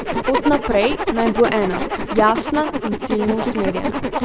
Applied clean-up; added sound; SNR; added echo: none; Zipper (clothing); 2 dB; none.